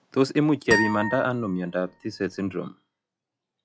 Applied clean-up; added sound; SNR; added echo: classical method log-MMSE.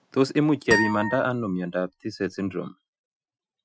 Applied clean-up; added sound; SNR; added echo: classical method Wiener filter.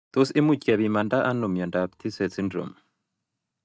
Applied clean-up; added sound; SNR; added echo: neural mask model DeepFilterNet 3.